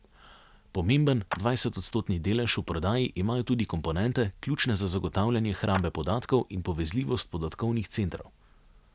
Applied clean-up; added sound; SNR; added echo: none; Clapping; 14 dB; none.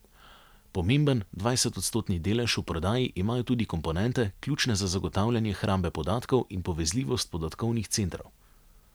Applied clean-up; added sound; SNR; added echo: none; none; none; none.